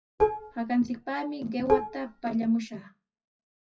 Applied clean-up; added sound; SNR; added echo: classical method WPE with log-MMSE.